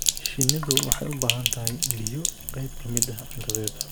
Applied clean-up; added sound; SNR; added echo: none; Sink (filling or washing); -4 dB; none.